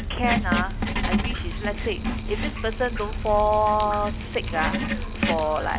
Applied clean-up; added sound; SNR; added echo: none; Drip + Writing; 1 dB; none.